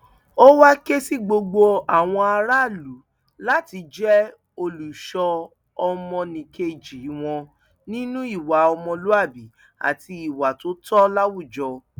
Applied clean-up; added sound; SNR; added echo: none; none; none; none.